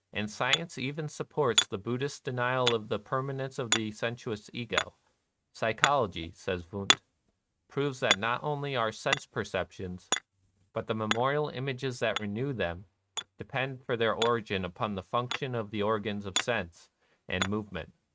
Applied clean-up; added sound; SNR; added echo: neural mask model RNNoise.